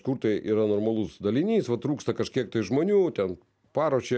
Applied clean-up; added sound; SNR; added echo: none; none; none; none.